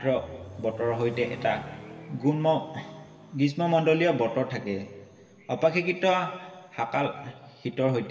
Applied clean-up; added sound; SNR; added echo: none; Accelerating, revving, vroom; 18 dB; reverberation time 2.5 s.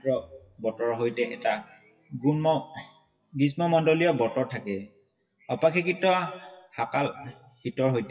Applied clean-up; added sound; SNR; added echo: classical method WPE with log-MMSE.